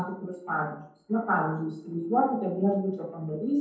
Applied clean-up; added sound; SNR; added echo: none; none; none; reverberation time 0.6 s.